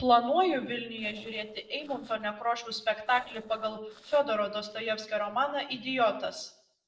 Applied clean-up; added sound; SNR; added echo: neural separator model SepFormer DNS4.